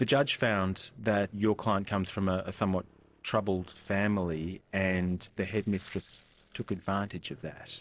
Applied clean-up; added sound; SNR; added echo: neural separator model SepFormer DNS4.